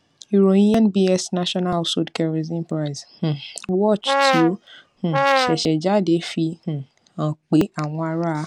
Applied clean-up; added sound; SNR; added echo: none; Brass instrument; 0 dB; none.